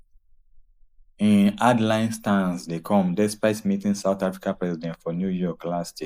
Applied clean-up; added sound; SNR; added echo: neural mask model Resemble Enhance denoiser.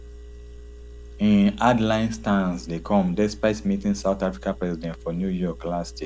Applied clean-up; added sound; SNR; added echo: none; Engine; 16 dB; none.